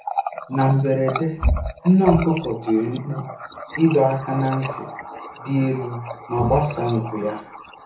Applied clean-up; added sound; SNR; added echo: none; Water tap, faucet; 7 dB; reverberation time 0.6 s.